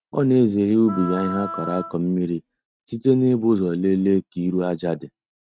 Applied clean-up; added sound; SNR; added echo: neural mask model RNNoise.